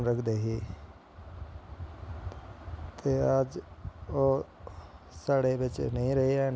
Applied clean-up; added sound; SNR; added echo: none; none; none; none.